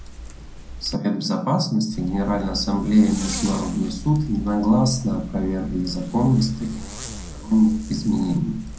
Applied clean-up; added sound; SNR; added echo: none; Zipper (clothing); 13 dB; reverberation time 0.6 s.